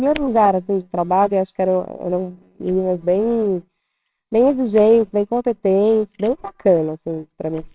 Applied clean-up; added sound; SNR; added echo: neural separator model SepFormer WHAMR!.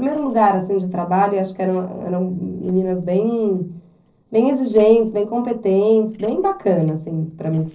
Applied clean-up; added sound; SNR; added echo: neural separator model SepFormer DNS4.